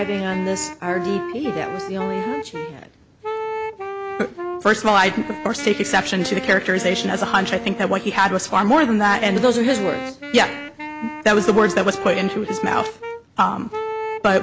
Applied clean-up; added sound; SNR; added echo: none; Wind instrument, woodwind instrument; 9 dB; none.